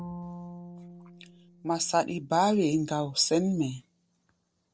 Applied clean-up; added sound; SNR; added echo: neural separator model SepFormer DNS4.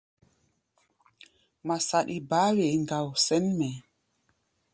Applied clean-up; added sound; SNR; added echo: none; none; none; none.